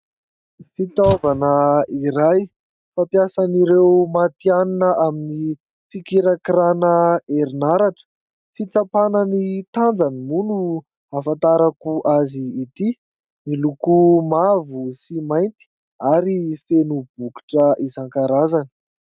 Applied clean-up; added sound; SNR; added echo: neural mask model RNNoise.